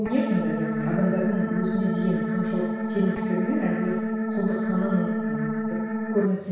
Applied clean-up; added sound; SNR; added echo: none; Organ; -1 dB; reverberation time 1.1 s.